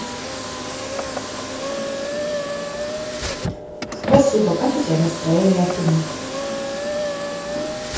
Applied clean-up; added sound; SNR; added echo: none; Car; 4 dB; reverberation time 0.6 s.